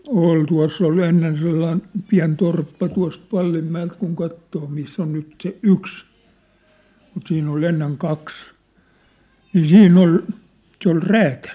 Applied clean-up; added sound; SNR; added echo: none; none; none; none.